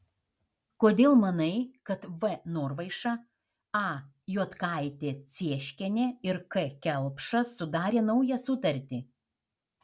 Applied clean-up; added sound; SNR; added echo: none; none; none; none.